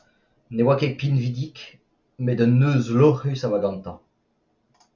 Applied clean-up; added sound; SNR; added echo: none; none; none; none.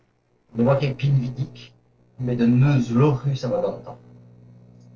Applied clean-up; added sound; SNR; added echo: neural separator model SepFormer DNS4.